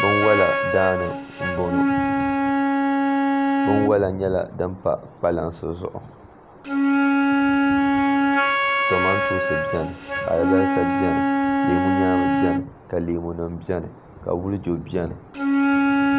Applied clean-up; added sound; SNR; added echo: none; Wind instrument, woodwind instrument; -4 dB; none.